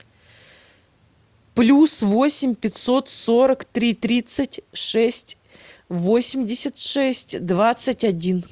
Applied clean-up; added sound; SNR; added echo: none; none; none; none.